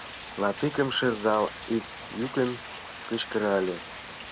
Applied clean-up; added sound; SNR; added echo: none; Rain; 11 dB; none.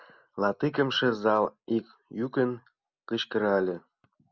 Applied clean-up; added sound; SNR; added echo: none; none; none; none.